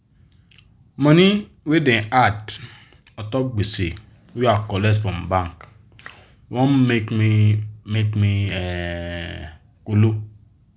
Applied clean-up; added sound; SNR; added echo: none; none; none; none.